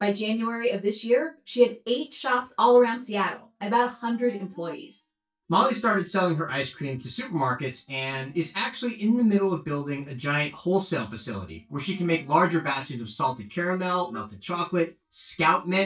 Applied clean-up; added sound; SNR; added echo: neural mask model DeepFilterNet 3.